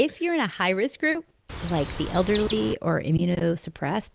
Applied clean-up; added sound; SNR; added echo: none; Chirp, tweet; 7 dB; none.